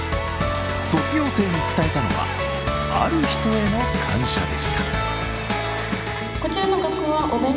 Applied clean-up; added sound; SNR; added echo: none; none; none; none.